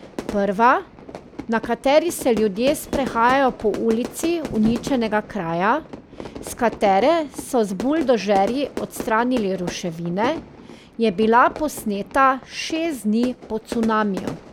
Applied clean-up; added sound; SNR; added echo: none; Fire / Fireworks; 13 dB; none.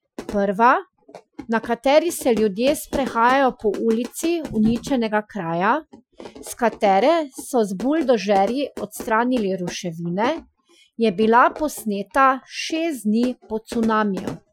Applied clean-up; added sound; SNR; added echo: classical method Wiener filter.